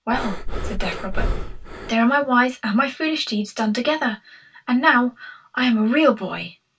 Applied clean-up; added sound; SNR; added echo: none; Breathing; 3 dB; reverberation time 0.1 s.